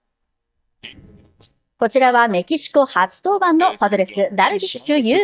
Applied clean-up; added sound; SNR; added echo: neural mask model DeepFilterNet 3.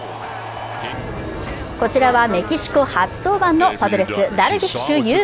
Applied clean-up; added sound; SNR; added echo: none; none; none; none.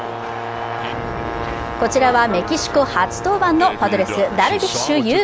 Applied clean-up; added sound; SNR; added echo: none; Brass instrument; 11 dB; none.